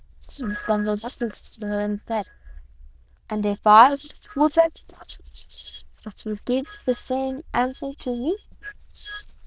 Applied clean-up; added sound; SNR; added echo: neural diffusion model UNIVERSE++.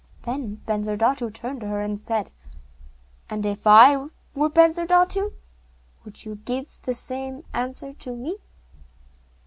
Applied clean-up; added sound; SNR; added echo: none; none; none; none.